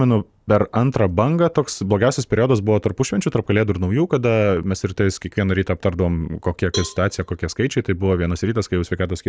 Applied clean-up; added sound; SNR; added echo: none; Cowbell; 17 dB; none.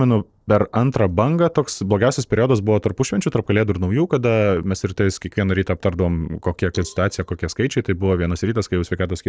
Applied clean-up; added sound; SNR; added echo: neural separator model SepFormer DNS4.